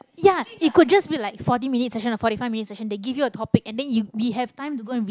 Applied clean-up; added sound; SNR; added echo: none; none; none; none.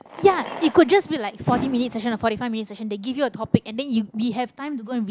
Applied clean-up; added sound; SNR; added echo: none; Fireworks; 15 dB; none.